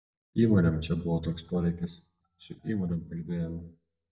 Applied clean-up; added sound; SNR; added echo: neural mask model DeepFilterNet 3.